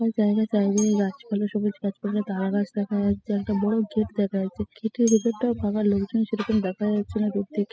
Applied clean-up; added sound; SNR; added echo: classical method spectral subtraction.